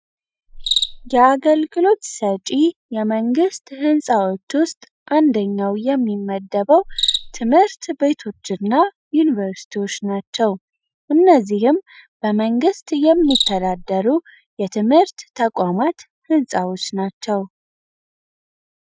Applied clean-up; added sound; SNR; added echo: classical method Wiener filter.